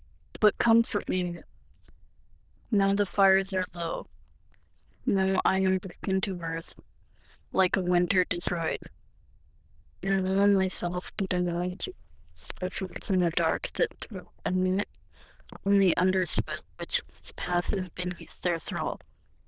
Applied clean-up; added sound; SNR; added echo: neural diffusion model UNIVERSE++.